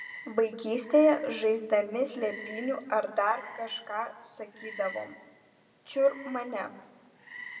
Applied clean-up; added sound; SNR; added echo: none; Frog; 17 dB; reverberation time 1.1 s.